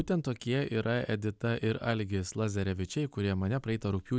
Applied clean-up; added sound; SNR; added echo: none; none; none; none.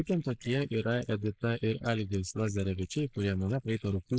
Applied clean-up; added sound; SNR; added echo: neural mask model Resemble Enhance denoiser.